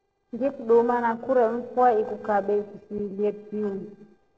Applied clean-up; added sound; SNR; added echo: neural separator model SepFormer DNS4.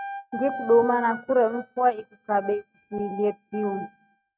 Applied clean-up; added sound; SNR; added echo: neural mask model RNNoise.